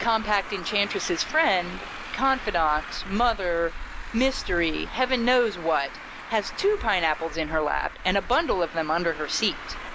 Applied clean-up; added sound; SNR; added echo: none; Traffic noise, roadway noise; 10 dB; none.